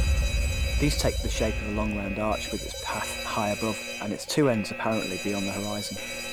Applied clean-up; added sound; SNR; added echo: none; Alarm; 0 dB; none.